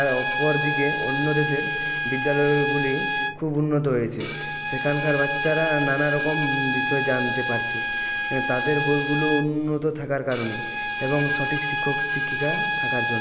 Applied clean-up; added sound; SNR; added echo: none; Bowed string instrument; 0 dB; none.